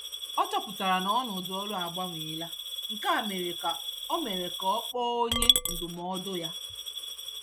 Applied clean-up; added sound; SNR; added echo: none; Coin (dropping) / Glass; 1 dB; none.